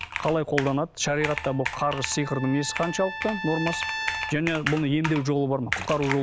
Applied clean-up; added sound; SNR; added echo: none; Trumpet + Computer keyboard; 7 dB; none.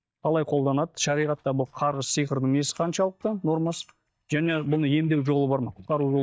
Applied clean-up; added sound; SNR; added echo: neural mask model DeepFilterNet 3.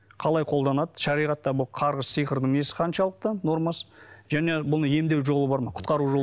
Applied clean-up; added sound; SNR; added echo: none; none; none; none.